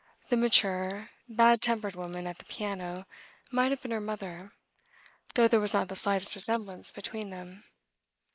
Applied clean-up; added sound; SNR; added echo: neural mask model Resemble Enhance denoiser.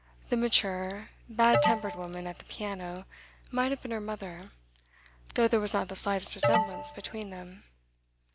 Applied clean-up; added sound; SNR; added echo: none; Alarm; -2 dB; none.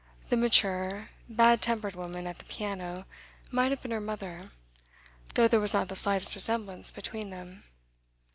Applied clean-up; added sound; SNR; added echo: none; none; none; none.